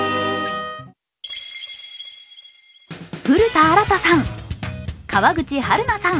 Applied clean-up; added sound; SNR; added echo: none; none; none; none.